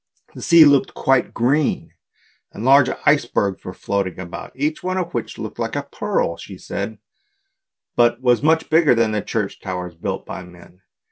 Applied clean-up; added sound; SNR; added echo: none; none; none; none.